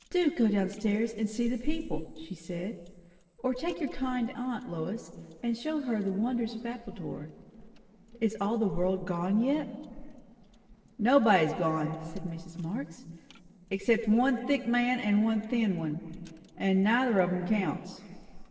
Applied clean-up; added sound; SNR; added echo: neural separator model SepFormer DNS4.